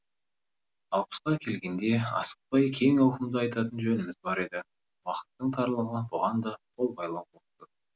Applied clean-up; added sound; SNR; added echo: none; none; none; none.